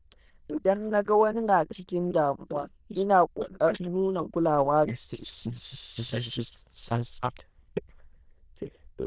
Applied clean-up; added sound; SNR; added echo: neural diffusion model UNIVERSE++.